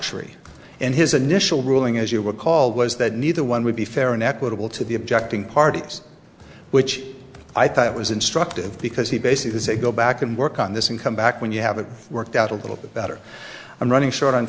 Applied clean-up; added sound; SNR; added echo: none; none; none; none.